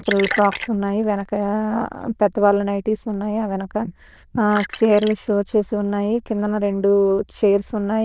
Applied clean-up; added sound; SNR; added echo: neural diffusion model UNIVERSE++.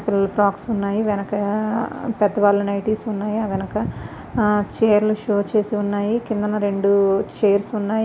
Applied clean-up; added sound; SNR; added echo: none; none; none; none.